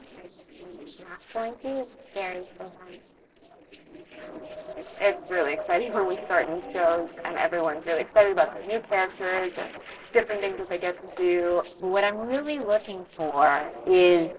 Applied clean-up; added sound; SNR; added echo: neural separator model SepFormer DNS4.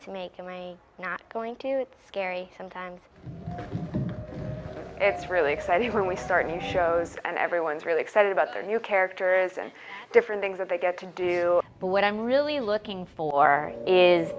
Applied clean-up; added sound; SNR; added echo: none; none; none; none.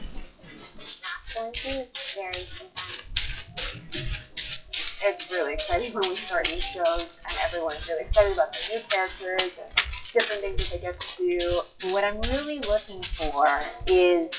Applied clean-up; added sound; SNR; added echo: classical method WPE with log-MMSE.